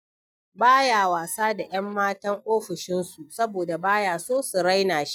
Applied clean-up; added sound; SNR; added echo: neural mask model DeepFilterNet 3.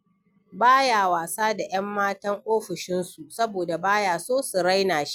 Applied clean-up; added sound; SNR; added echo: none; none; none; none.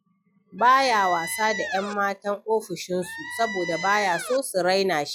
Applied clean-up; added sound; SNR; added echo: classical method log-MMSE.